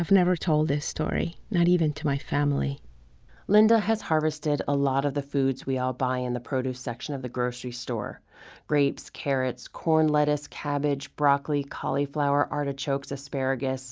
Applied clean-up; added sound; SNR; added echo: none; none; none; none.